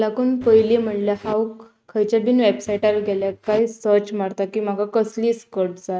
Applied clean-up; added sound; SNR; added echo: neural mask model RNNoise.